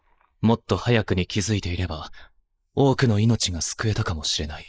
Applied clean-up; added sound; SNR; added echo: neural mask model Resemble Enhance denoiser.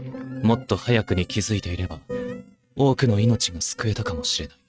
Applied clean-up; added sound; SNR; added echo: neural mask model RNNoise.